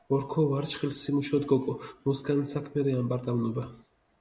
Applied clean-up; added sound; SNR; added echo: none; none; none; none.